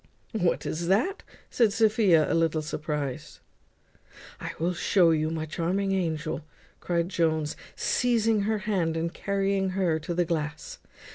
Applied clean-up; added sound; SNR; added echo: none; none; none; none.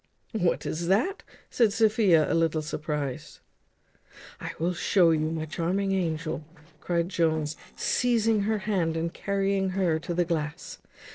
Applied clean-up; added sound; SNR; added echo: neural separator model SepFormer DNS4.